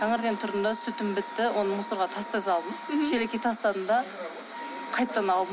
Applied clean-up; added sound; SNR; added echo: none; Wind instrument, woodwind instrument; 13 dB; none.